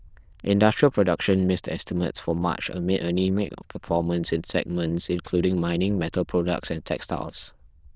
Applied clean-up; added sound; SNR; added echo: neural diffusion model UNIVERSE++.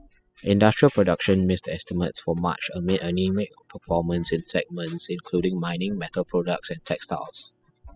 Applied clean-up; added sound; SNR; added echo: classical method spectral subtraction.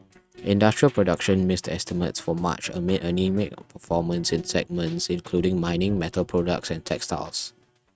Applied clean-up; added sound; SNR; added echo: neural mask model RNNoise.